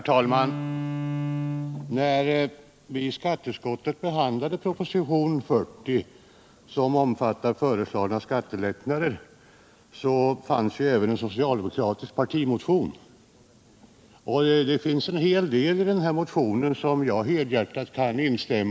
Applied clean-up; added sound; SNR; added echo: none; Bowed string instrument; 7 dB; none.